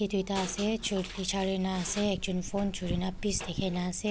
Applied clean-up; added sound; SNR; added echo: none; Fire; 11 dB; none.